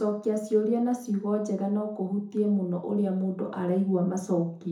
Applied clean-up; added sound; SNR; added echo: none; none; none; reverberation time 0.6 s.